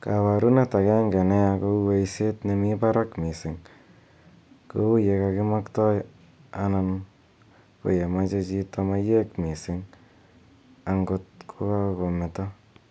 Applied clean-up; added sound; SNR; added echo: none; none; none; none.